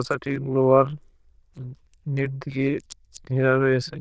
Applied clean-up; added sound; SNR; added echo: neural diffusion model UNIVERSE++.